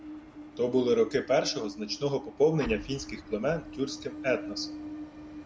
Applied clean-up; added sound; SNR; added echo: none; Explosion + Train; 11 dB; none.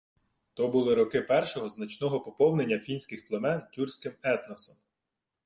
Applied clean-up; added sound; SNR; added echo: none; none; none; none.